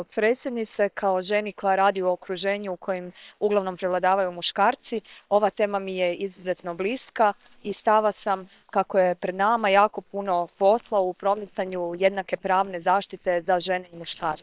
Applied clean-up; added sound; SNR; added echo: neural separator model SepFormer WHAM!.